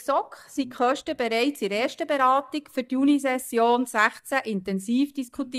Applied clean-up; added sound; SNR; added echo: neural mask model DeepFilterNet 3.